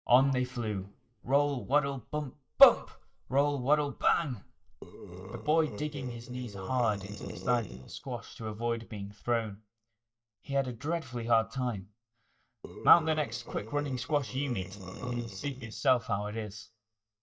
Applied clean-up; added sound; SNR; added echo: neural mask model DeepFilterNet 3.